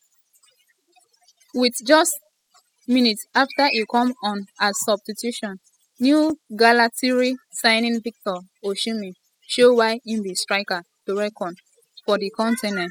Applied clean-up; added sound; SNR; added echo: classical method spectral subtraction.